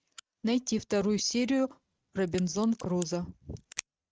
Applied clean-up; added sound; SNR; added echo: neural mask model RNNoise.